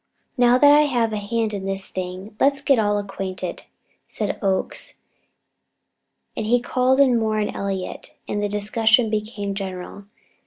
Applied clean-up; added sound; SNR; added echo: none; none; none; none.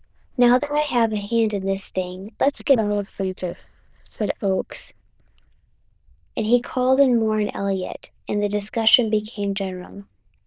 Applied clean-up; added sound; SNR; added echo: neural diffusion model UNIVERSE++.